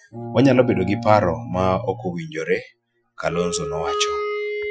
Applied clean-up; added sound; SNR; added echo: classical method Wiener filter.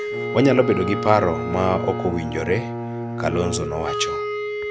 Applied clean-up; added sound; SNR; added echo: none; Bowed string instrument + Wind instrument, woodwind instrument; 4 dB; none.